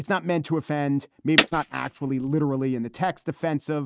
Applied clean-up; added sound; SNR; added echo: neural mask model RNNoise.